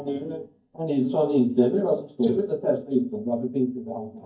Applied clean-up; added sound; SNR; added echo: neural mask model DeepFilterNet 3.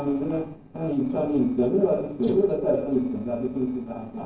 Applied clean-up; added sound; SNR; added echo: neural separator model SepFormer DNS4.